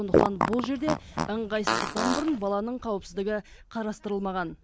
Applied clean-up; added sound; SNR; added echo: none; Fart; -2 dB; none.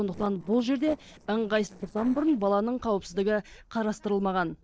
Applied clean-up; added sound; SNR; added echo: neural separator model SepFormer DNS4.